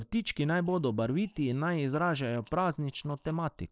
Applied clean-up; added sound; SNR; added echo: neural separator model SepFormer DNS4.